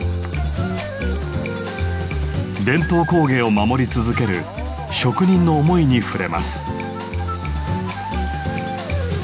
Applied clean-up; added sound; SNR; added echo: none; none; none; none.